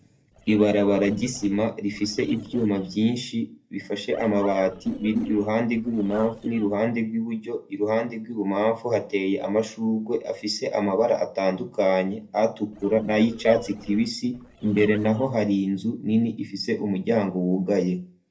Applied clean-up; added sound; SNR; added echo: neural separator model SepFormer DNS4.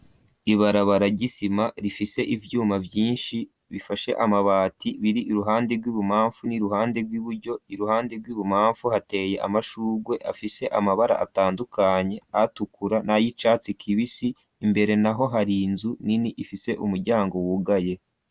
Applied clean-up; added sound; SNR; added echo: none; none; none; none.